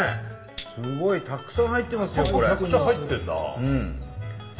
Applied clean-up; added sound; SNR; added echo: none; Tambourine; 16 dB; reverberation time 2.7 s.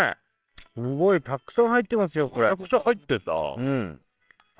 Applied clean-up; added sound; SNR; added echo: neural separator model SepFormer WHAMR!.